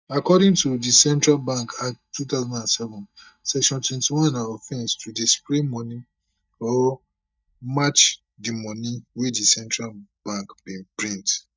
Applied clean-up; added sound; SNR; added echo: neural mask model DeepFilterNet 3.